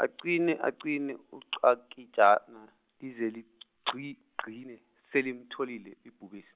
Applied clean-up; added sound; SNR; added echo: none; none; none; none.